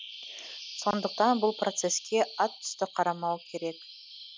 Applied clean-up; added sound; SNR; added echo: neural mask model RNNoise.